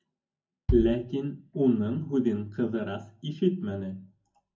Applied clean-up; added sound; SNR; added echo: none; Bass drum; 7 dB; reverberation time 0.3 s.